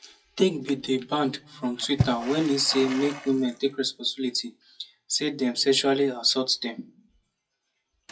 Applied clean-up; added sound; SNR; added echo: classical method WPE with log-MMSE.